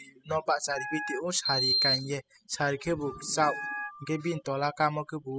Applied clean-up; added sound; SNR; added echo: classical method spectral subtraction.